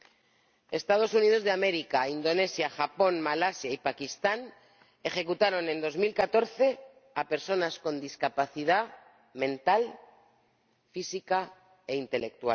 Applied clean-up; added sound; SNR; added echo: none; none; none; none.